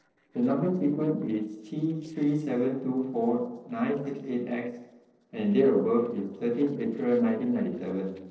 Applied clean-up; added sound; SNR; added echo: neural separator model SepFormer DNS4.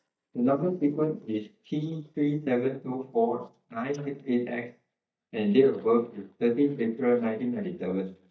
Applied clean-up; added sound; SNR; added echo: neural mask model DeepFilterNet 3.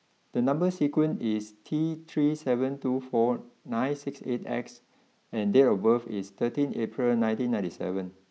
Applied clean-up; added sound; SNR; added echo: none; none; none; none.